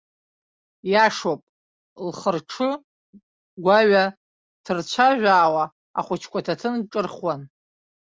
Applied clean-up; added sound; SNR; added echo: none; none; none; none.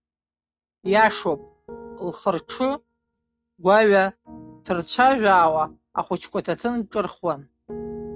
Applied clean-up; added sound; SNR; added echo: neural mask model RNNoise.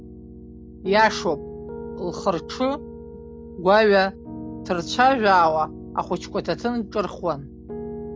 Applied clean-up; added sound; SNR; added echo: none; Piano; 13 dB; none.